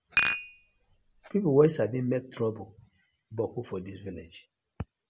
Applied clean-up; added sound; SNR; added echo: none; Dishes, pots, and pans; 0 dB; none.